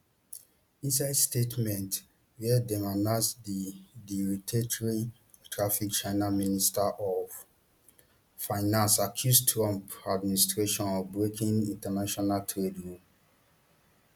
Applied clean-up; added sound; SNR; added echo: none; none; none; none.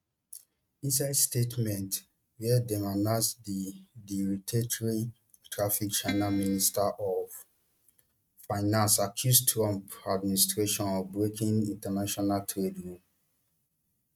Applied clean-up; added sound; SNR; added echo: neural mask model RNNoise.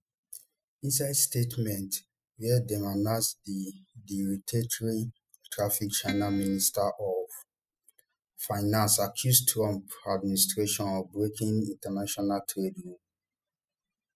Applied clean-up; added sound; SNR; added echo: classical method spectral subtraction.